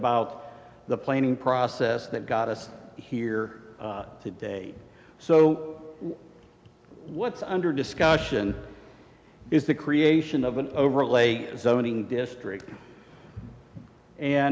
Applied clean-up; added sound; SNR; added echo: none; none; none; none.